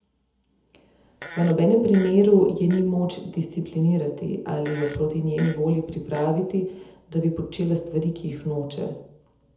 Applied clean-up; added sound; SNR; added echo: none; Fart; 20 dB; reverberation time 0.7 s.